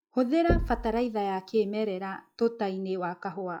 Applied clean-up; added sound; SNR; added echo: classical method log-MMSE.